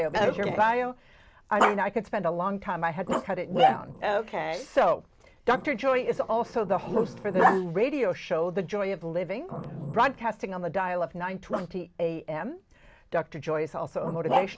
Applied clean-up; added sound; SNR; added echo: none; Growling; 5 dB; none.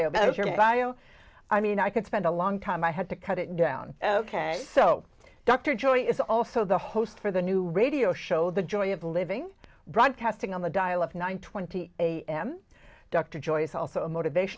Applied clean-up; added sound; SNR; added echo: none; none; none; none.